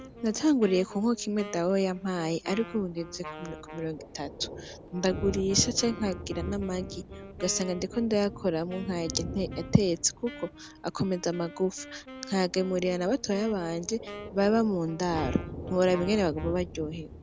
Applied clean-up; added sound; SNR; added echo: none; Wind instrument, woodwind instrument + Thunder; 12 dB; none.